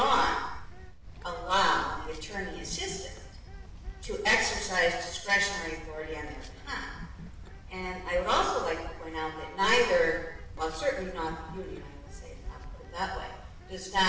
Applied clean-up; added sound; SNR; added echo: none; Bird; 12 dB; reverberation time 0.9 s.